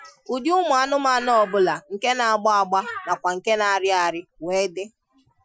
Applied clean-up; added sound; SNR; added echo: classical method Wiener filter.